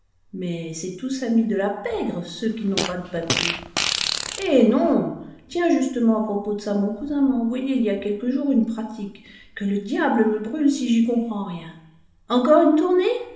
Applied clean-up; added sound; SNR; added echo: none; Fart; 5 dB; reverberation time 0.9 s.